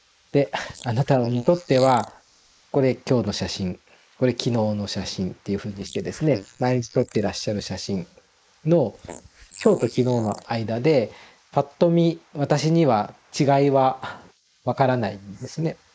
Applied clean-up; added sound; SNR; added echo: neural mask model Resemble Enhance denoiser.